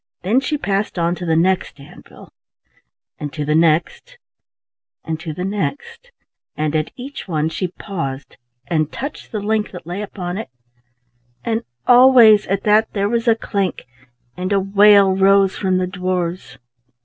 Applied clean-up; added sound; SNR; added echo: none; none; none; none.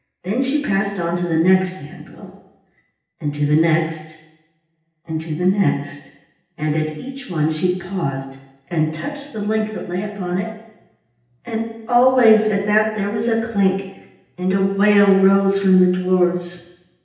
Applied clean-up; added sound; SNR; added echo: none; none; none; reverberation time 0.9 s.